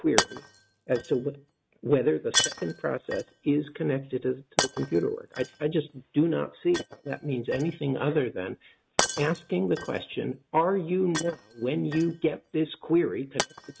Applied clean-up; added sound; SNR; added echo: neural mask model RNNoise.